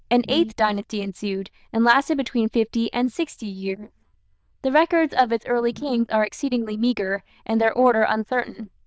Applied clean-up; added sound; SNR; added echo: neural diffusion model UNIVERSE++.